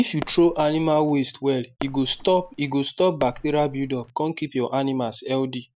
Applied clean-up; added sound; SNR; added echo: none; Fireworks; 16 dB; none.